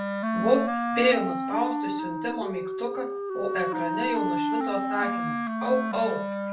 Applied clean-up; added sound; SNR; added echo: none; Wind instrument, woodwind instrument; 0 dB; reverberation time 0.3 s.